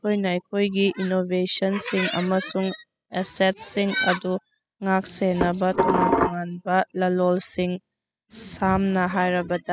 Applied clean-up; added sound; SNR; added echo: classical method spectral subtraction.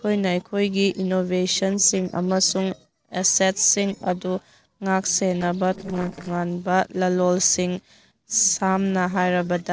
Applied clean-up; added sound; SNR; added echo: neural separator model SepFormer DNS4.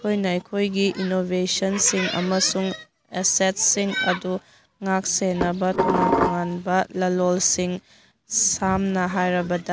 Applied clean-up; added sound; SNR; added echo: none; Dishes, pots, and pans; -1 dB; none.